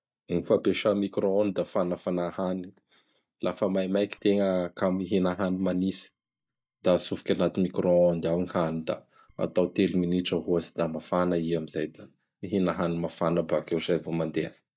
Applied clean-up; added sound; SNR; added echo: neural mask model DeepFilterNet 3.